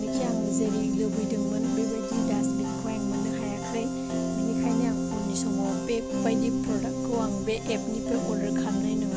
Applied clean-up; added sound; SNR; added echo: none; Piano; -4 dB; none.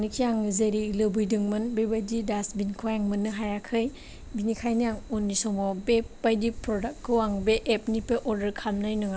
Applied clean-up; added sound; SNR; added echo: none; none; none; none.